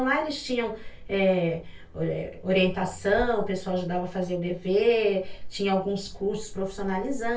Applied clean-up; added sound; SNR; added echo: none; none; none; reverberation time 0.2 s.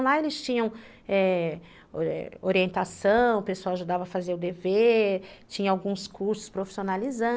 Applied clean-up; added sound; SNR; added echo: none; none; none; none.